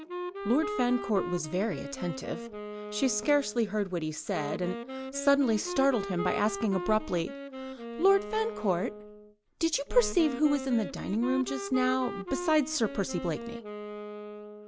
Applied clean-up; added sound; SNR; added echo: none; Wind instrument, woodwind instrument; 9 dB; none.